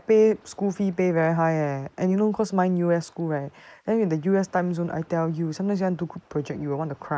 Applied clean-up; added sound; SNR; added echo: neural mask model Resemble Enhance denoiser.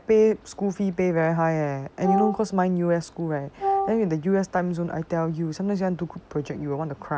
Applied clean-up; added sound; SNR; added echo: none; Wind instrument, woodwind instrument; 2 dB; none.